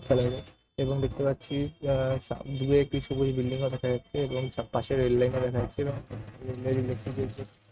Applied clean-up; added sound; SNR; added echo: neural mask model RNNoise.